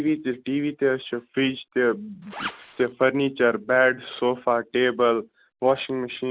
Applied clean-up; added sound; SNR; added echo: none; Zipper (clothing); 12 dB; none.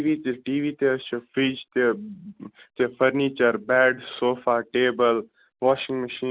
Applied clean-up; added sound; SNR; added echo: none; none; none; none.